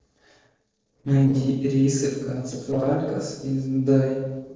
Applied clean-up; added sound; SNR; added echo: neural separator model SepFormer DNS4.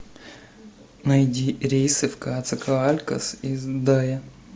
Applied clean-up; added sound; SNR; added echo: none; none; none; none.